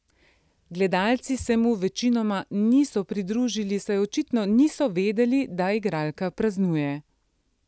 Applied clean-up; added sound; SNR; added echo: none; none; none; none.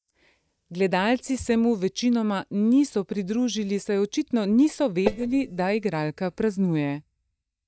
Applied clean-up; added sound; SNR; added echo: neural mask model DeepFilterNet 3.